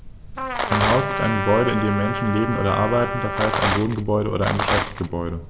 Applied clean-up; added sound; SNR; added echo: none; Trumpet + Rattle; 2 dB; none.